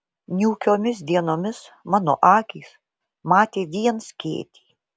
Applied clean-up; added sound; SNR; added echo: none; none; none; none.